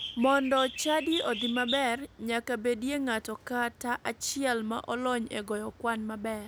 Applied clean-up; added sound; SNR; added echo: none; Bird; 12 dB; none.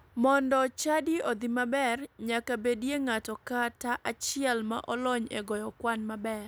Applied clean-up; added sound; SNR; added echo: none; none; none; none.